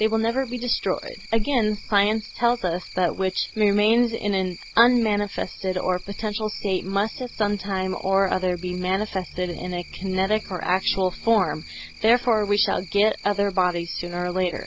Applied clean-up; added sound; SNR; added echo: none; Cricket; 19 dB; none.